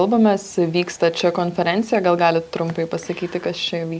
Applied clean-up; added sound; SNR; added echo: none; none; none; none.